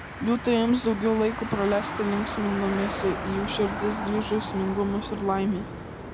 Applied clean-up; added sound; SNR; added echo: none; Motor vehicle (road); 7 dB; none.